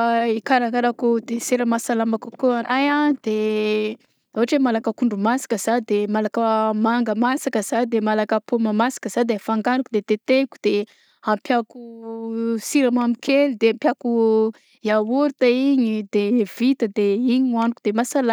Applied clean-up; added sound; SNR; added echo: none; none; none; none.